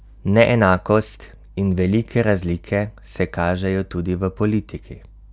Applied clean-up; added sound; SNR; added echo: none; none; none; none.